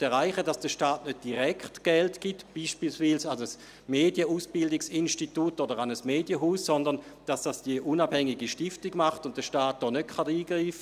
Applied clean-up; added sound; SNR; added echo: none; none; none; none.